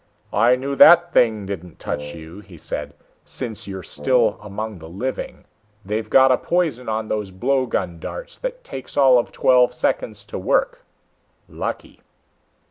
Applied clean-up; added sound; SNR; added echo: none; Wind instrument, woodwind instrument; 12 dB; none.